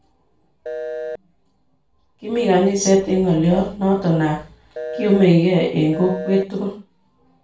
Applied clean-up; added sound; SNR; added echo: none; Telephone; 11 dB; reverberation time 0.3 s.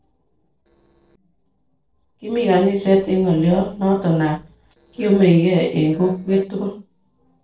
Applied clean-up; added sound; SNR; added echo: neural separator model SepFormer DNS4.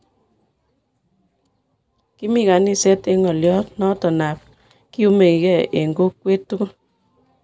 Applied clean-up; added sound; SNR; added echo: none; none; none; none.